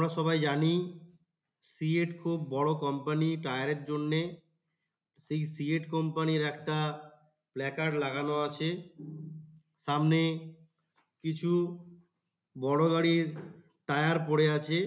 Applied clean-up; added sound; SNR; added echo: none; none; none; none.